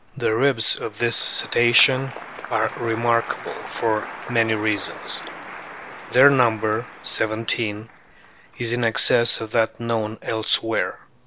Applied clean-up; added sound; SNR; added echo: none; Applause; 15 dB; none.